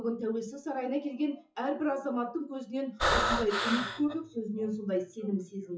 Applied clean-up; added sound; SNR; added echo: classical method WPE with log-MMSE.